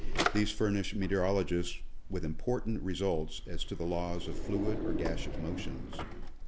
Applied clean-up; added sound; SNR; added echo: none; Drawer open or close; 0 dB; none.